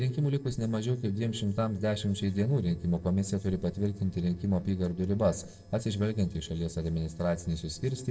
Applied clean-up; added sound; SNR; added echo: neural separator model SepFormer DNS4.